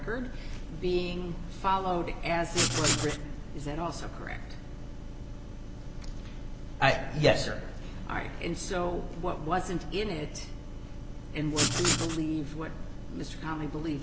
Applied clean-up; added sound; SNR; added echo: none; Writing; -2 dB; none.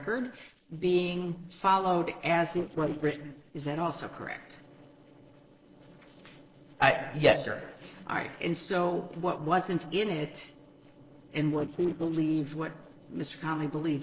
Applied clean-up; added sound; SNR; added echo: neural separator model SepFormer DNS4.